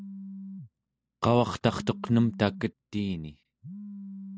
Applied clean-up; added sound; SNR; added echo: none; Telephone; 13 dB; none.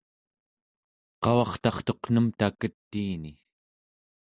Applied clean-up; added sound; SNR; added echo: none; none; none; none.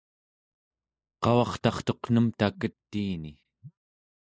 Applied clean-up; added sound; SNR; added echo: neural mask model Resemble Enhance denoiser.